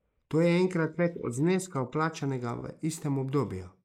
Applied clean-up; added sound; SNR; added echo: neural mask model Resemble Enhance denoiser.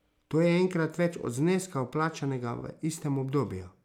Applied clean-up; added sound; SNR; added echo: none; none; none; none.